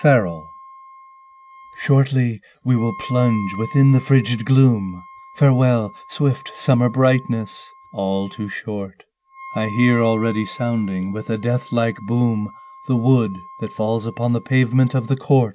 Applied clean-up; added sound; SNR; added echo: none; Wind instrument, woodwind instrument; 19 dB; none.